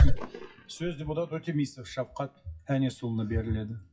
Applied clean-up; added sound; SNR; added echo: classical method WPE with log-MMSE.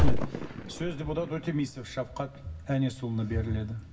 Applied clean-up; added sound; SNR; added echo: none; Fireworks; -1 dB; reverberation time 0.4 s.